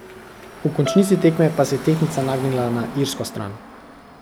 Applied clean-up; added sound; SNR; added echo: none; Bowed string instrument + Car passing by / Traffic noise, roadway noise; 12 dB; none.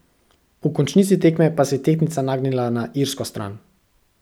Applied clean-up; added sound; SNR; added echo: none; none; none; none.